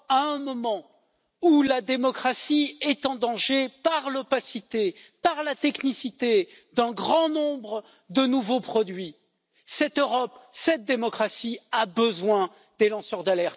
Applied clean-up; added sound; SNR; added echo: none; none; none; none.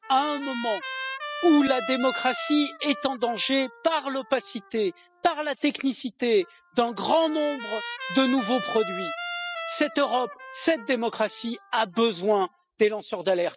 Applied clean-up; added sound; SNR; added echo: classical method spectral subtraction.